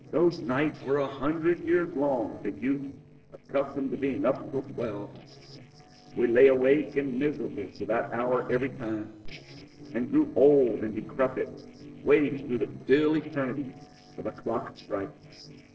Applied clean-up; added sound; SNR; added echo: neural separator model SepFormer DNS4.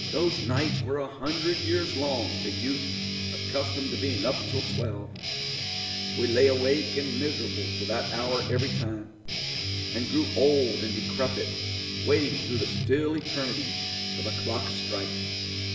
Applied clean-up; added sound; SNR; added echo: none; Guitar; 1 dB; reverberation time 1.1 s.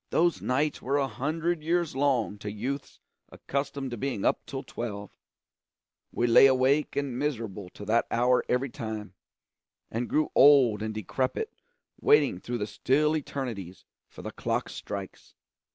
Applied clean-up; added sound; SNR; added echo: none; none; none; none.